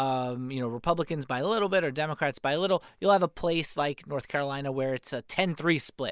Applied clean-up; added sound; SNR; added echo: none; none; none; none.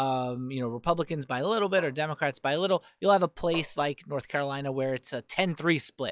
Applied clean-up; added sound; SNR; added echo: classical method log-MMSE.